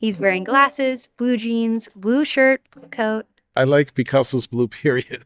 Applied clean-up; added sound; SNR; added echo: neural mask model DeepFilterNet 3.